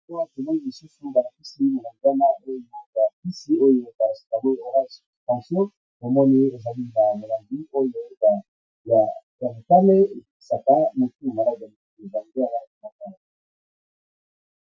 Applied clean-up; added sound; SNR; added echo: none; none; none; none.